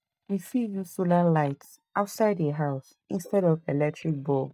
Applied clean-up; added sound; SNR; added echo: neural mask model DeepFilterNet 3.